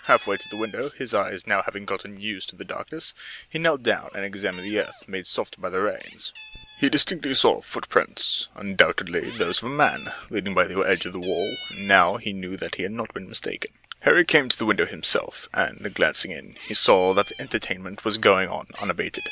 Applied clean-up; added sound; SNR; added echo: none; Meow; 20 dB; none.